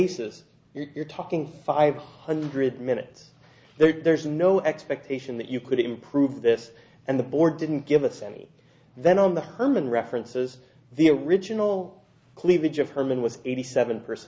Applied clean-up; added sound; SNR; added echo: none; none; none; none.